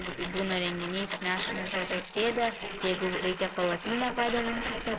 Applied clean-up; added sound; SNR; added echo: neural mask model Resemble Enhance denoiser.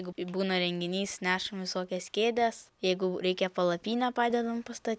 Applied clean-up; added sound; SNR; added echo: none; none; none; none.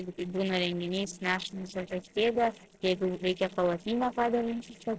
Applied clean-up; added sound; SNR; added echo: neural separator model SepFormer DNS4.